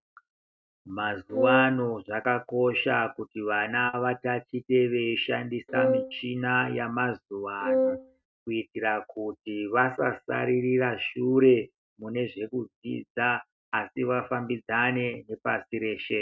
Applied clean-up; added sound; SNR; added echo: neural mask model RNNoise.